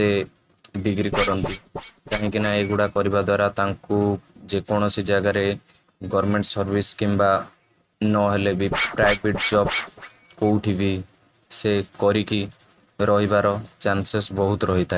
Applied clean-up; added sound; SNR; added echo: neural mask model RNNoise.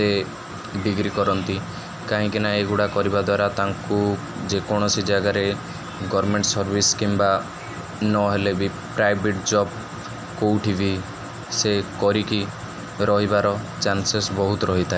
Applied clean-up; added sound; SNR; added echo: none; none; none; none.